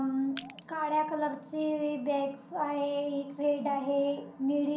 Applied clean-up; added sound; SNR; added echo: none; Crushing; 15 dB; reverberation time 0.6 s.